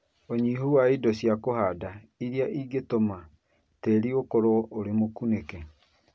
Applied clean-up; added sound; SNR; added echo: none; none; none; none.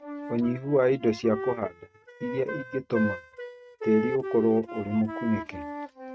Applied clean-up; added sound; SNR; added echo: neural mask model RNNoise.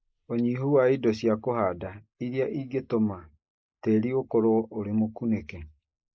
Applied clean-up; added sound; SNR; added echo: neural mask model Resemble Enhance denoiser.